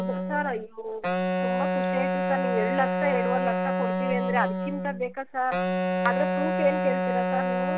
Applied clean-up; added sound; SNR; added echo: none; Wind instrument, woodwind instrument; -3 dB; none.